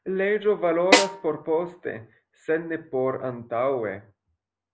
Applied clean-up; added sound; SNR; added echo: none; Snare drum; -3 dB; none.